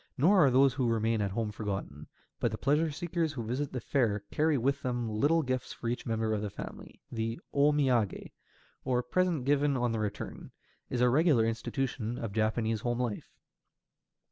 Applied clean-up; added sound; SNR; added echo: none; none; none; none.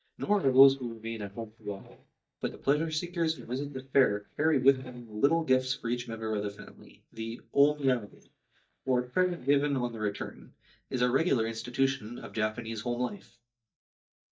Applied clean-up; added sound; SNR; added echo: neural mask model DeepFilterNet 3.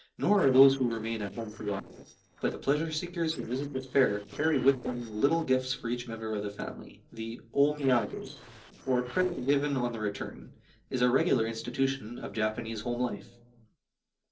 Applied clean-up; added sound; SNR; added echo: neural separator model SepFormer DNS4.